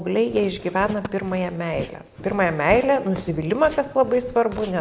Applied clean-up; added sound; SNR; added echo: none; Walk, footsteps; 15 dB; none.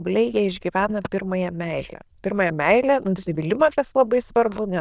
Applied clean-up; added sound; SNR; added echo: neural diffusion model UNIVERSE++.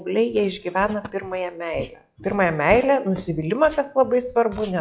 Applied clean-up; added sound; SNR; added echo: classical method log-MMSE.